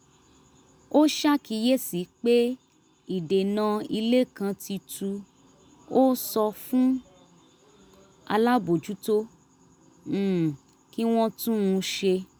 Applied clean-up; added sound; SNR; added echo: none; none; none; none.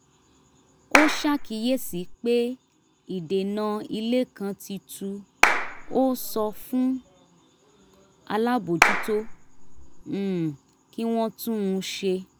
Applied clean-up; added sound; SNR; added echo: none; Clapping; -3 dB; none.